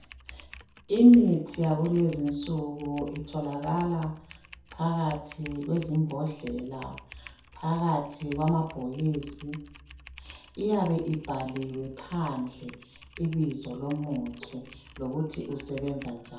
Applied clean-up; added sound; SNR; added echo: none; Typing; 20 dB; reverberation time 0.6 s.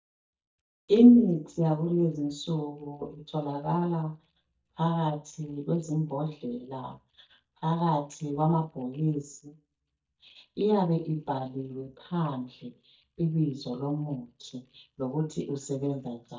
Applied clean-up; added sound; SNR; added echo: neural mask model DeepFilterNet 3.